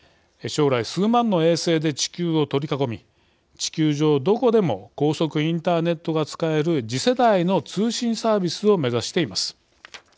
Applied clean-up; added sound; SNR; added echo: none; none; none; none.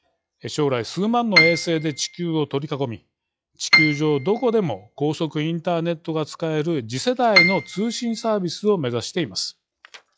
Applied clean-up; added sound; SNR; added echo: classical method log-MMSE.